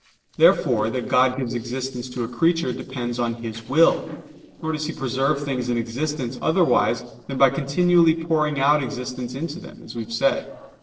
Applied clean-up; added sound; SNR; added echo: neural separator model SepFormer DNS4.